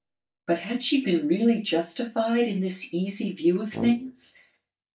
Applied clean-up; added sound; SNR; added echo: neural mask model DeepFilterNet 3.